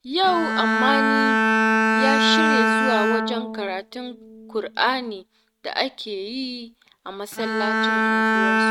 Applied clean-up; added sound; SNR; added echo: neural mask model RNNoise.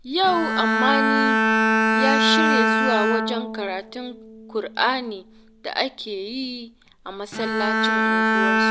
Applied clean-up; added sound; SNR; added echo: none; Bowed string instrument; -4 dB; none.